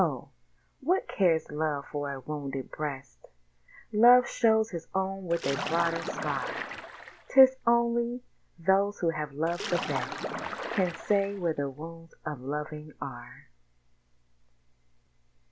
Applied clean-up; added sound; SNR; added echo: none; Splash, splatter; 7 dB; none.